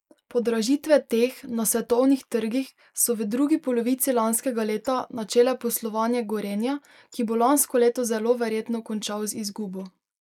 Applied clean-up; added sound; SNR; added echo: neural mask model Resemble Enhance denoiser.